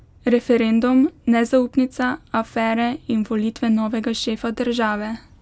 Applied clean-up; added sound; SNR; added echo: none; none; none; none.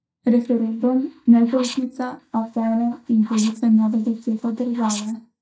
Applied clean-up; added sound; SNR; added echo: neural mask model DeepFilterNet 3.